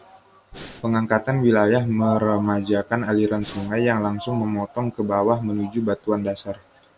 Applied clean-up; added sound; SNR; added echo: none; Breathing; 16 dB; none.